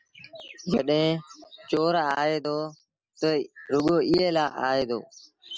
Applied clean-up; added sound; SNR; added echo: none; none; none; none.